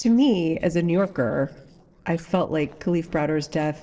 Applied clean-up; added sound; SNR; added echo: neural separator model SepFormer DNS4.